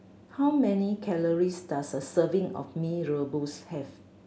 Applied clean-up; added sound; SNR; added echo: none; none; none; none.